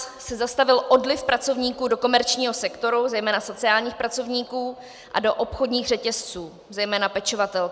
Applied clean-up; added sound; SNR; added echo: none; none; none; none.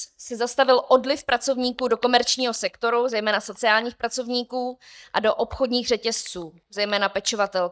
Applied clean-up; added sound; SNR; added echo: neural mask model DeepFilterNet 3.